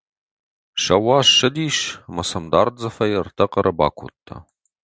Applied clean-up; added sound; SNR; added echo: none; none; none; none.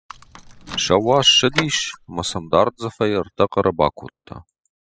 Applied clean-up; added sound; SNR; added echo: classical method spectral subtraction.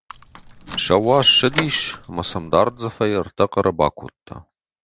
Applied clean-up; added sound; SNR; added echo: none; Door / Car; 12 dB; none.